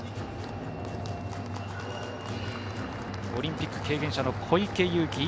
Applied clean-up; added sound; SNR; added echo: none; none; none; none.